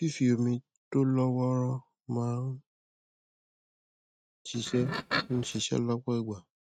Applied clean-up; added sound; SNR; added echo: neural mask model RNNoise.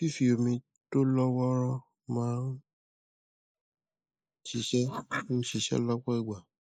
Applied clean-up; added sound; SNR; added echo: neural mask model Resemble Enhance denoiser.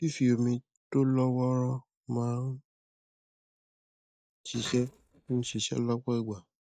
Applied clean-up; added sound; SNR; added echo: neural mask model DeepFilterNet 3.